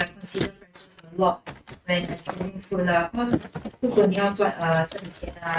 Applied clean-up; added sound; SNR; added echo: neural mask model RNNoise.